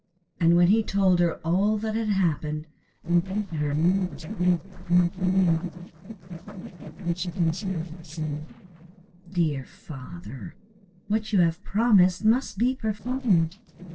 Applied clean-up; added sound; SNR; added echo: neural separator model SepFormer DNS4.